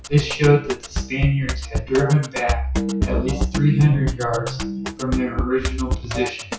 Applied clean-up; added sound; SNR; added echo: classical method WPE with log-MMSE.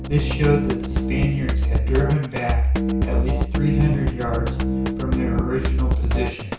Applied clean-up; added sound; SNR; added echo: none; Drum kit; -3 dB; reverberation time 0.6 s.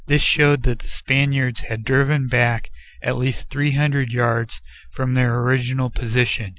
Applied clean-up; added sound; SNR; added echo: none; none; none; none.